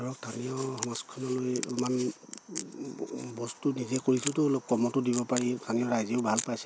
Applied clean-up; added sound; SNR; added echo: none; none; none; none.